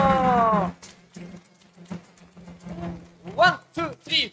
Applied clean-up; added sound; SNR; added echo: neural mask model RNNoise.